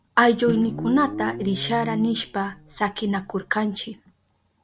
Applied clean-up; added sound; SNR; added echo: none; Guitar; 11 dB; none.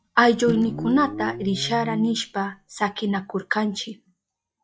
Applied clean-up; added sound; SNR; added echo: classical method log-MMSE.